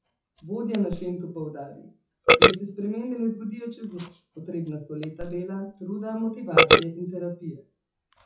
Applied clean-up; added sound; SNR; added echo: classical method WPE with log-MMSE.